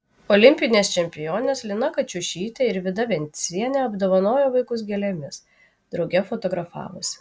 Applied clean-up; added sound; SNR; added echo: none; Cowbell; 17 dB; none.